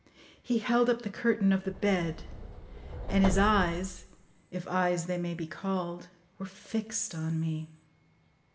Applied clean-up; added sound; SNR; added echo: none; Subway, metro, underground; 6 dB; reverberation time 0.7 s.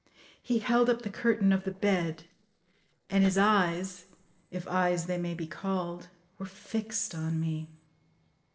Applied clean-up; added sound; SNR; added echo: neural separator model SepFormer DNS4.